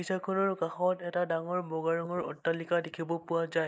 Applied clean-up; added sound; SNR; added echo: neural mask model Resemble Enhance denoiser.